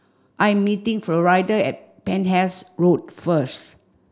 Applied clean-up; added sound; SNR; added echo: none; none; none; none.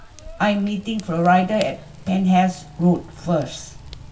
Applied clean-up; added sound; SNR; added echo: none; Fire / Rain; 19 dB; reverberation time 0.2 s.